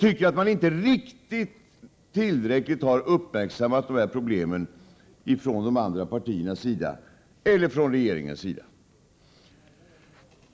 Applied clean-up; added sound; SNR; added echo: none; none; none; none.